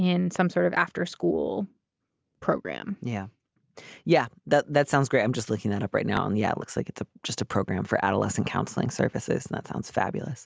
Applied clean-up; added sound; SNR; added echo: none; none; none; none.